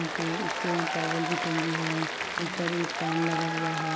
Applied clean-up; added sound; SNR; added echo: none; Applause; 0 dB; none.